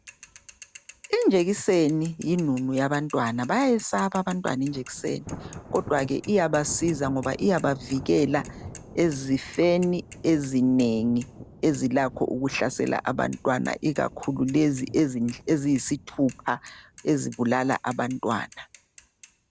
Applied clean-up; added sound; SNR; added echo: none; Mechanisms / Bicycle + Thunder; 19 dB; none.